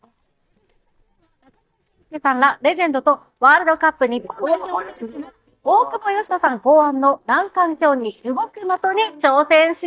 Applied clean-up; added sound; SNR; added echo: neural mask model DeepFilterNet 3.